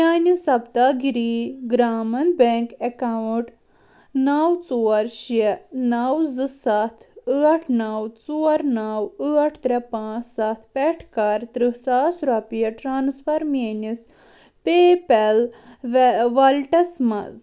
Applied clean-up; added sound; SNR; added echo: none; none; none; none.